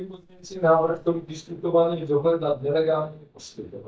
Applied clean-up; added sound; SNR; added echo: neural mask model DeepFilterNet 3.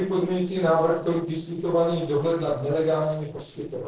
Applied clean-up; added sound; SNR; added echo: neural separator model SepFormer DNS4.